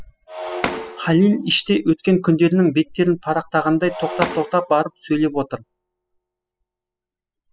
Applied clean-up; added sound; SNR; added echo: classical method spectral subtraction.